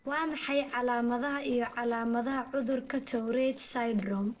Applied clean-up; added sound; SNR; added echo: neural separator model SepFormer DNS4.